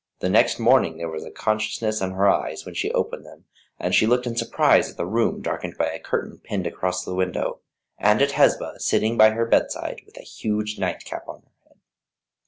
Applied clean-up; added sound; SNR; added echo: none; none; none; none.